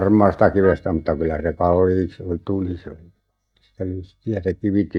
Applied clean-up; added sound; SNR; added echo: neural mask model DeepFilterNet 3.